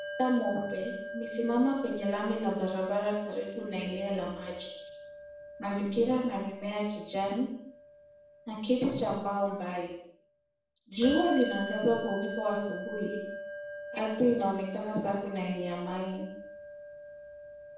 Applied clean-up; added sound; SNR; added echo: none; Bell; 10 dB; reverberation time 0.6 s.